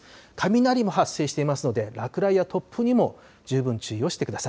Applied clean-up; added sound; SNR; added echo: none; none; none; none.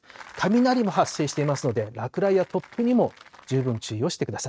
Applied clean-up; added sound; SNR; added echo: neural mask model RNNoise.